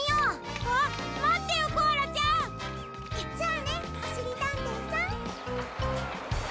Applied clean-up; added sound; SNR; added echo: none; Wind instrument, woodwind instrument; 15 dB; none.